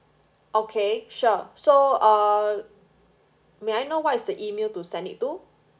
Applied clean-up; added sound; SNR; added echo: none; none; none; none.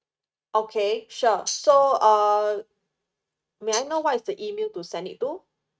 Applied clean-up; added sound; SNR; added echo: neural mask model RNNoise.